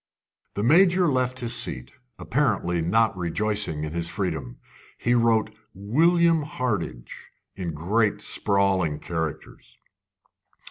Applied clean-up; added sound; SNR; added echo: none; none; none; none.